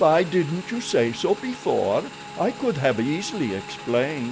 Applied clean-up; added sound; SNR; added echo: none; Motorcycle / Engine; 15 dB; none.